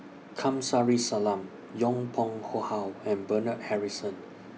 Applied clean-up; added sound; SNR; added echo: none; none; none; none.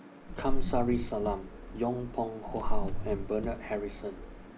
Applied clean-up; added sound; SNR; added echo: none; Car; -2 dB; none.